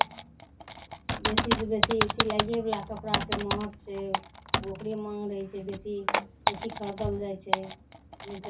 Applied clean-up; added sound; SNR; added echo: none; Typing; -2 dB; reverberation time 0.3 s.